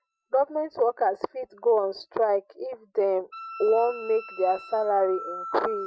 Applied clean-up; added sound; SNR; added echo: classical method Wiener filter.